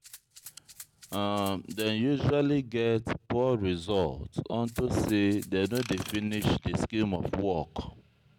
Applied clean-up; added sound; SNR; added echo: none; Rattle (instrument) + Ratchet, pawl / Tools; 19 dB; none.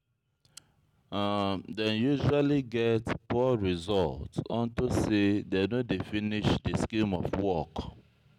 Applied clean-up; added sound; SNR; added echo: none; none; none; none.